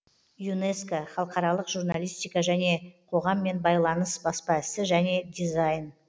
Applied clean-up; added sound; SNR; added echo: none; none; none; none.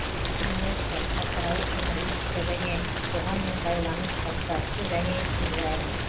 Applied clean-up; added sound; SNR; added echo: none; Rain; -5 dB; reverberation time 0.3 s.